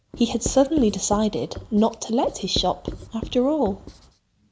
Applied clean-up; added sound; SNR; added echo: none; Writing; 12 dB; none.